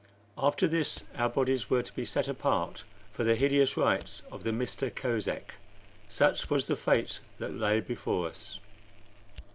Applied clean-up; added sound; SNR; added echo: none; Fire; 17 dB; none.